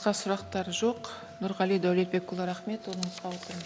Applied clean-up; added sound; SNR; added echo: none; Wind instrument, woodwind instrument; 19 dB; none.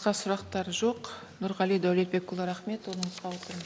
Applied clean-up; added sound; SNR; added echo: none; none; none; none.